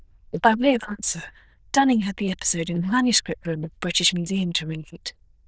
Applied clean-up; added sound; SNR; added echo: neural diffusion model UNIVERSE++.